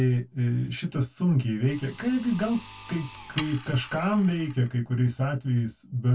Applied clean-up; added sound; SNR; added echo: none; Sawing; 14 dB; reverberation time 0.1 s.